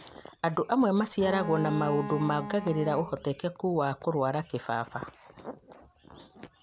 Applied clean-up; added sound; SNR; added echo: none; Bowed string instrument; 7 dB; none.